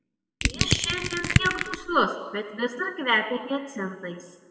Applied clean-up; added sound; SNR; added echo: none; Crushing; -2 dB; reverberation time 1.5 s.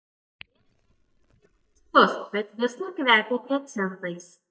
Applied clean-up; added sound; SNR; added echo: neural mask model DeepFilterNet 3.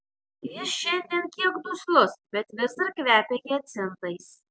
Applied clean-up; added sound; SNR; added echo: none; none; none; none.